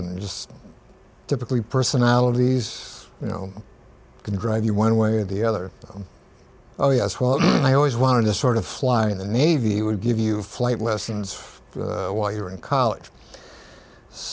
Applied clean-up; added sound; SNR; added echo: none; none; none; none.